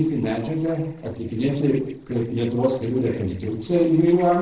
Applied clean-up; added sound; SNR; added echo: neural separator model SepFormer DNS4.